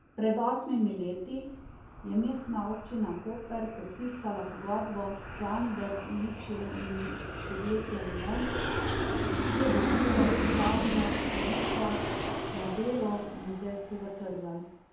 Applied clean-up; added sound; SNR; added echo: none; Aircraft; 0 dB; reverberation time 0.7 s.